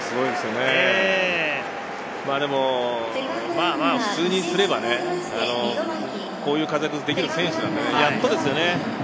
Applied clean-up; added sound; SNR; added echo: none; none; none; none.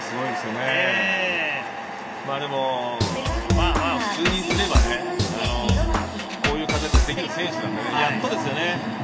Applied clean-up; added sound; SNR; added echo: none; Drum kit; -2 dB; reverberation time 2.4 s.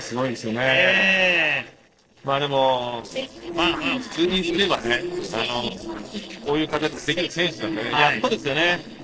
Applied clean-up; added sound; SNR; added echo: neural separator model SepFormer DNS4.